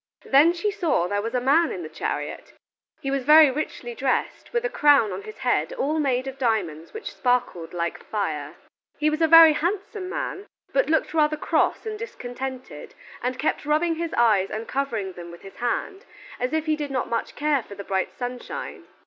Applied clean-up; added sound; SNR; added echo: none; none; none; none.